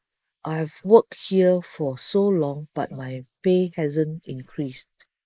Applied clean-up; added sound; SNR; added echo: neural mask model Resemble Enhance denoiser.